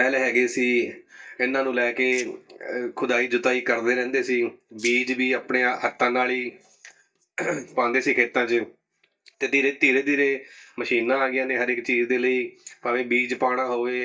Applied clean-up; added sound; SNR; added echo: neural mask model DeepFilterNet 3.